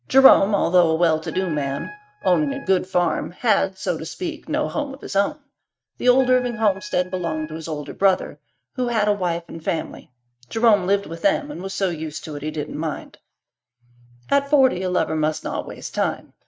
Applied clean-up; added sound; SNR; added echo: neural mask model RNNoise.